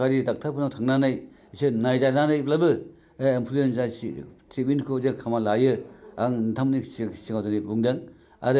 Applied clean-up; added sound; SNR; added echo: none; none; none; none.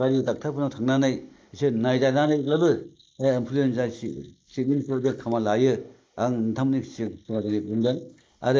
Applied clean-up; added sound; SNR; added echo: neural mask model Resemble Enhance denoiser.